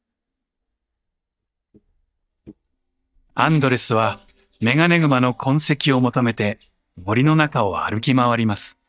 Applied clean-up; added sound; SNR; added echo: neural mask model DeepFilterNet 3.